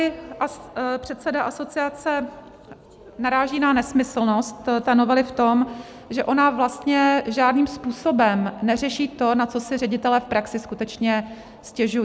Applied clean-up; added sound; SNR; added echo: none; none; none; none.